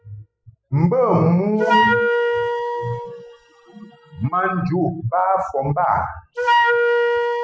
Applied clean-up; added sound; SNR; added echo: classical method spectral subtraction.